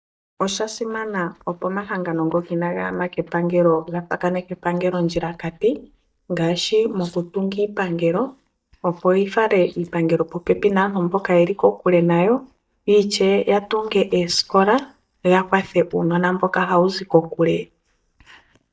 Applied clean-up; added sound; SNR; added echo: neural mask model DeepFilterNet 3.